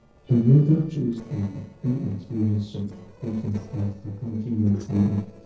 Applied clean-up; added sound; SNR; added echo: neural separator model SepFormer DNS4.